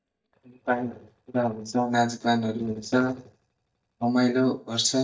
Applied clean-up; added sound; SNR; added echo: neural mask model DeepFilterNet 3.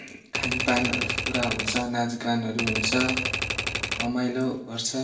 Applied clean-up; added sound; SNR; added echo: none; Typewriter; 0 dB; reverberation time 0.9 s.